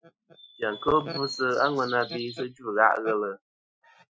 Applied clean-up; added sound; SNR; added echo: classical method Wiener filter.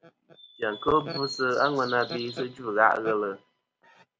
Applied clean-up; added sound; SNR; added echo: none; Bird vocalization, bird call, bird song; 14 dB; none.